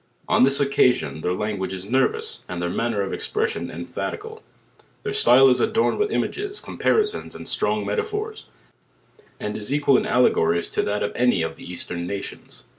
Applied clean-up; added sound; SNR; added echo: none; none; none; none.